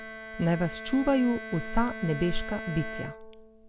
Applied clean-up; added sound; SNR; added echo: none; Bowed string instrument; 11 dB; none.